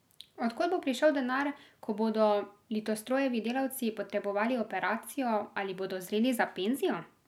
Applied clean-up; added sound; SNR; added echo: none; none; none; none.